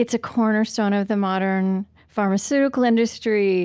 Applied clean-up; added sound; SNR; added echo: none; none; none; none.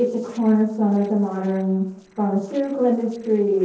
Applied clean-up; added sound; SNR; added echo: neural separator model SepFormer DNS4.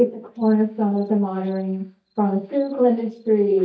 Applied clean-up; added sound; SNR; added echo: neural mask model DeepFilterNet 3.